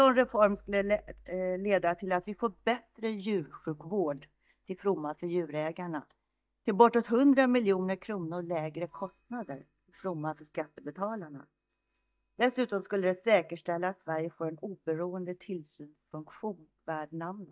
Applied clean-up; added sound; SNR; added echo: neural mask model DeepFilterNet 3.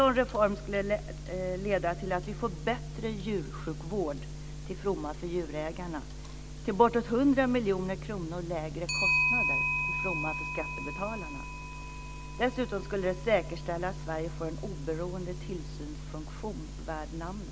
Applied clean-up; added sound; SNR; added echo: none; Clock; 7 dB; none.